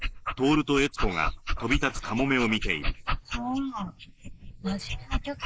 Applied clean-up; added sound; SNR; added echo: neural mask model Resemble Enhance denoiser.